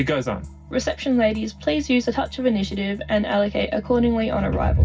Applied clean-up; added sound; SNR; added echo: none; none; none; reverberation time 0.4 s.